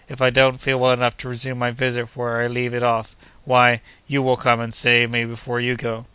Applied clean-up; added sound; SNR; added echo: none; none; none; none.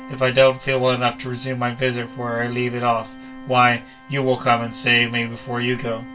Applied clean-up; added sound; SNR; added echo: none; Organ; 17 dB; reverberation time 0.2 s.